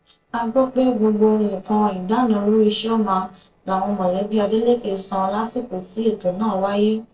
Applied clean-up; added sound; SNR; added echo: neural separator model SepFormer DNS4.